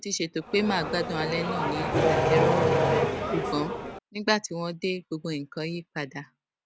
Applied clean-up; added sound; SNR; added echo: none; Accelerating, revving, vroom; -5 dB; none.